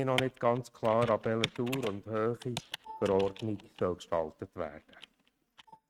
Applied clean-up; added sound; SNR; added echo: neural mask model RNNoise.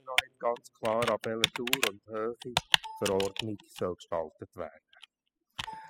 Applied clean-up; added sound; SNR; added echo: classical method spectral subtraction.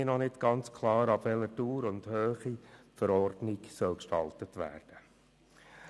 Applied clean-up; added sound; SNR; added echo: none; none; none; none.